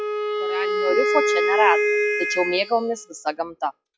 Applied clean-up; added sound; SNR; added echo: classical method log-MMSE.